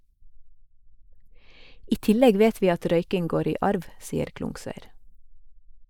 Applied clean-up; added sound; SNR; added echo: neural mask model Resemble Enhance denoiser.